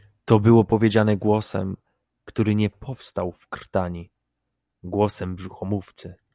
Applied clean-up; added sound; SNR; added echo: none; none; none; none.